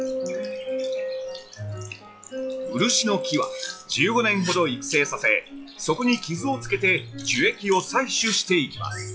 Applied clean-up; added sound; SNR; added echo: classical method log-MMSE.